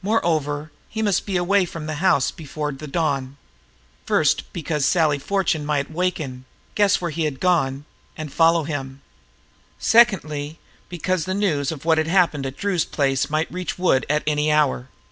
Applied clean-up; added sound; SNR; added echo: none; none; none; none.